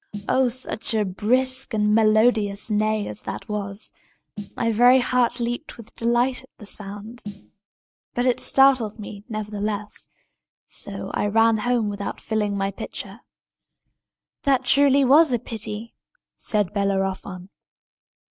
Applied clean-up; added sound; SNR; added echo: neural mask model RNNoise.